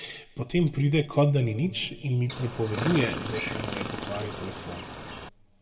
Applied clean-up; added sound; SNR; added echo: none; Chirp, tweet; 7 dB; reverberation time 1.1 s.